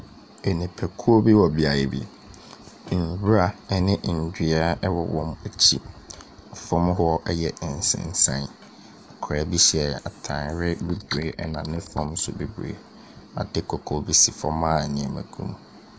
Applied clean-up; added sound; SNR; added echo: none; none; none; none.